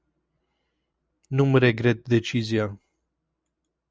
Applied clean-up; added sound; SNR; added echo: none; none; none; none.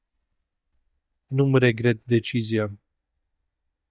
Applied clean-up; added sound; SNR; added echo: neural mask model DeepFilterNet 3.